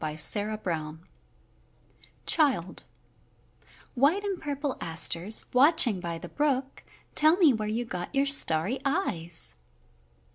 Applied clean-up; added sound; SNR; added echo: none; none; none; none.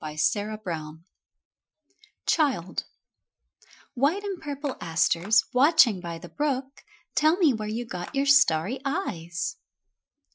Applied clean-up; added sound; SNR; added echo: classical method Wiener filter.